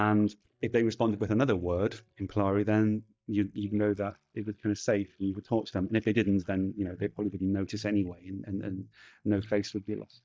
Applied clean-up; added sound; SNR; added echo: neural mask model DeepFilterNet 3.